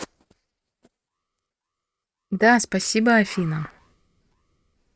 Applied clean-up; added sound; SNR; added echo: neural mask model RNNoise.